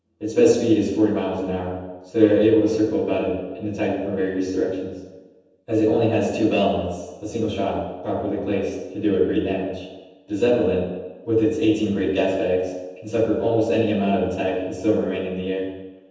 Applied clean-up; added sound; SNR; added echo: none; none; none; reverberation time 1.1 s.